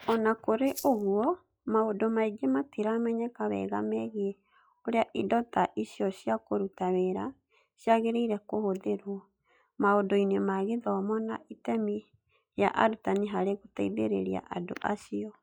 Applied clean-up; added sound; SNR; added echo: classical method log-MMSE.